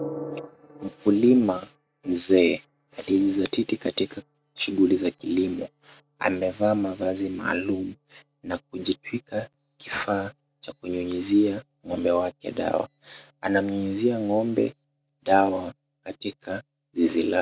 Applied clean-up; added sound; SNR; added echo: neural mask model RNNoise.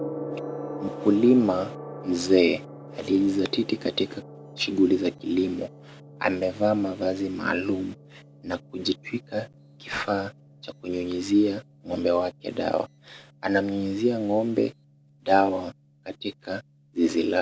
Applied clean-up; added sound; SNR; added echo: none; Gong; 16 dB; none.